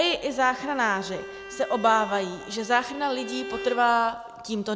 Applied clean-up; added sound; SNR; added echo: none; Bowed string instrument; 14 dB; none.